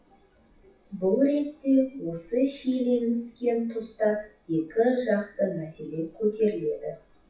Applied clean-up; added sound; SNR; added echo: classical method WPE with log-MMSE.